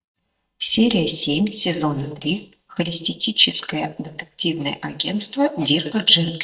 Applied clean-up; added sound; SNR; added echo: neural mask model DeepFilterNet 3.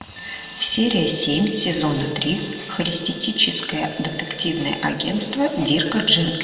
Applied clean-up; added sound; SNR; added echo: none; Wind instrument, woodwind instrument; 19 dB; reverberation time 1.9 s.